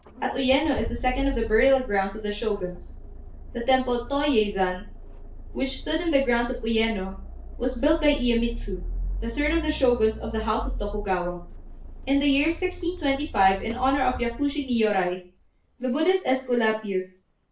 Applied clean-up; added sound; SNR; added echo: none; Accelerating, revving, vroom; 10 dB; reverberation time 0.3 s.